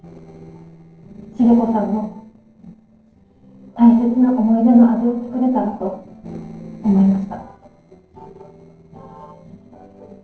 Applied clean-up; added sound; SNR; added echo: neural separator model SepFormer DNS4.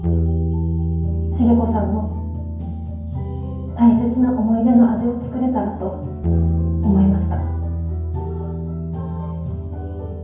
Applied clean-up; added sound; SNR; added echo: none; Bass guitar; 2 dB; reverberation time 0.9 s.